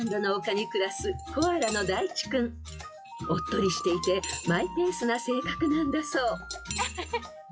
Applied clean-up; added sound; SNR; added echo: classical method log-MMSE.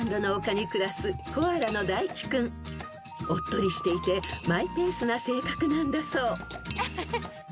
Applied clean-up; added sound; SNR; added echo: none; Cutlery, silverware / Dishes, pots, and pans; 14 dB; none.